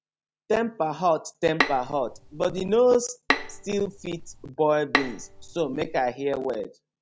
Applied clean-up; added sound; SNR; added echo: none; Bowed string instrument; 5 dB; none.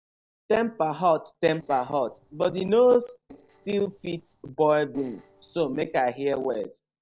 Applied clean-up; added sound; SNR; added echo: neural separator model SepFormer DNS4.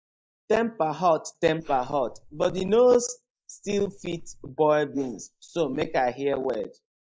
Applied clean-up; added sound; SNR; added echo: neural mask model Resemble Enhance denoiser.